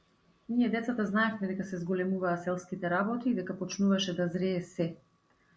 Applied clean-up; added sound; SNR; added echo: none; none; none; none.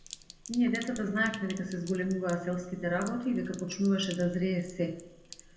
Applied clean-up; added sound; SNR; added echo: none; Sink (filling or washing); 18 dB; reverberation time 0.8 s.